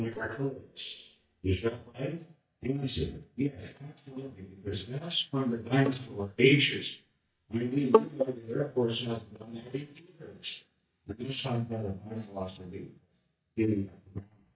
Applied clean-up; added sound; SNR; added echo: neural mask model DeepFilterNet 3.